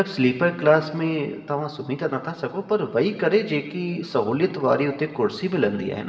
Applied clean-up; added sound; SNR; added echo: none; none; none; reverberation time 2.2 s.